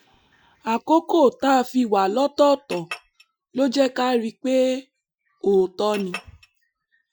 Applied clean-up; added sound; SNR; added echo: classical method Wiener filter.